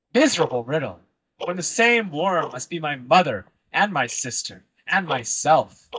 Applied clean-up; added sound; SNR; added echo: neural mask model DeepFilterNet 3.